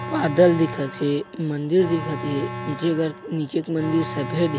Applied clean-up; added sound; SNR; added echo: none; Alarm; 10 dB; none.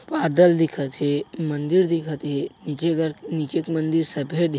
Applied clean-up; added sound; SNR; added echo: none; none; none; none.